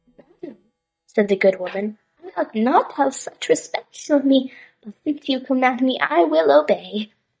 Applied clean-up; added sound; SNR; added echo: neural mask model DeepFilterNet 3.